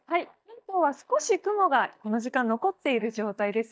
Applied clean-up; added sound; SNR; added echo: neural mask model DeepFilterNet 3.